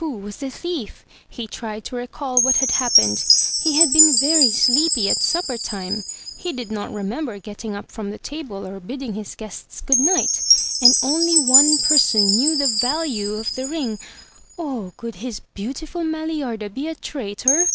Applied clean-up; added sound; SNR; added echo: none; Chime; -4 dB; none.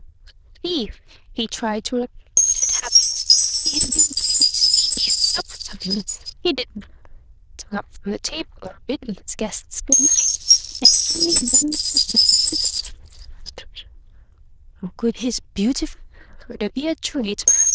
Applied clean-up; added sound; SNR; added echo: neural diffusion model UNIVERSE++.